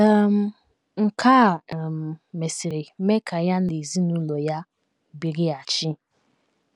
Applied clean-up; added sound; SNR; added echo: none; none; none; none.